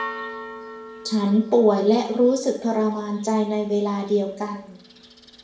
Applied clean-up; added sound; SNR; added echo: none; Church bell; 16 dB; reverberation time 0.5 s.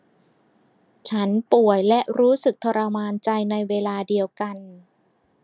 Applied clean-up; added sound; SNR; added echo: none; none; none; none.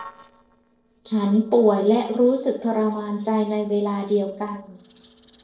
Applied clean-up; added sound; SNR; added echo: neural separator model SepFormer DNS4.